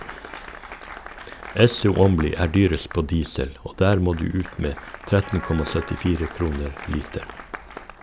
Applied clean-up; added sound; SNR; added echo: none; Applause + Wind instrument, woodwind instrument; 16 dB; none.